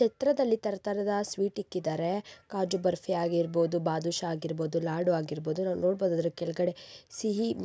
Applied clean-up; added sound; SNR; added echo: none; none; none; none.